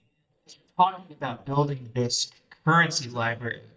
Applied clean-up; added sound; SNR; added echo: neural mask model DeepFilterNet 3.